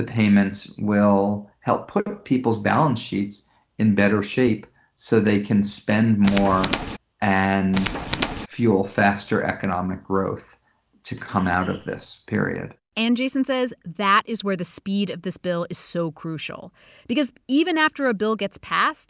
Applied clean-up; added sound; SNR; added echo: none; Tools; 5 dB; none.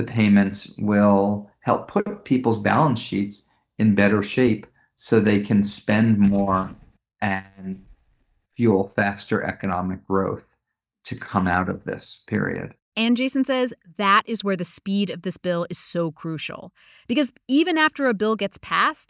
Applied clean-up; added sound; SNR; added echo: neural mask model DeepFilterNet 3.